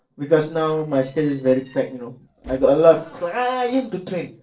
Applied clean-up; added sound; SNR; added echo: neural separator model SepFormer DNS4.